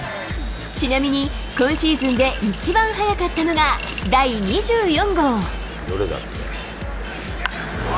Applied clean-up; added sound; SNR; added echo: none; Coin (dropping) / Glass; 13 dB; none.